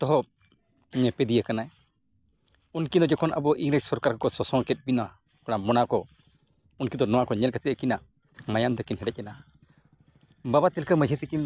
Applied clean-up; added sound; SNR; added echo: none; none; none; none.